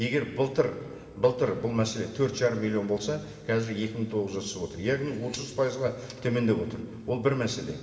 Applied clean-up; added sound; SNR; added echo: none; none; none; reverberation time 2.1 s.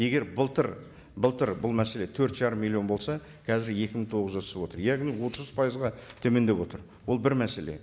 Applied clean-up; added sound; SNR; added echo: none; none; none; none.